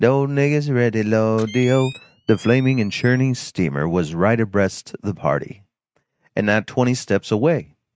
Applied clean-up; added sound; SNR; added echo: neural mask model RNNoise.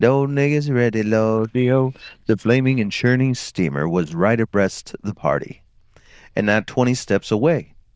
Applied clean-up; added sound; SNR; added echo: neural diffusion model UNIVERSE++.